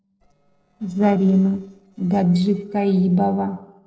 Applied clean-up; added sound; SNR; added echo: neural separator model SepFormer DNS4.